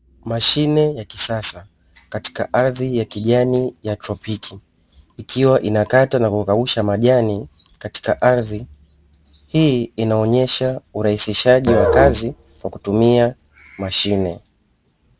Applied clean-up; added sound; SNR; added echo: none; Musical instrument; 4 dB; none.